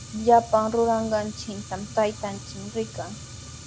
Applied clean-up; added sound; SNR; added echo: none; Fire; 14 dB; none.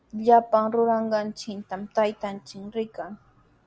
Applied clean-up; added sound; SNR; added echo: none; none; none; none.